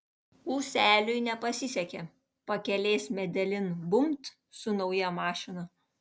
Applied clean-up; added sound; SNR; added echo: none; none; none; none.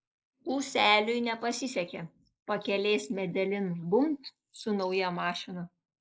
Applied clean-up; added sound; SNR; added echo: neural mask model Resemble Enhance denoiser.